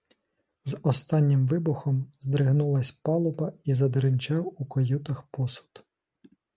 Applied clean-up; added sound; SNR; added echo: none; none; none; none.